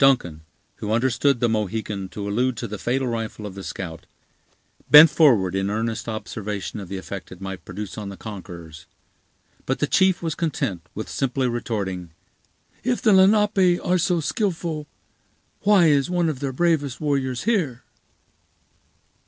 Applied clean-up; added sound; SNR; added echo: none; none; none; none.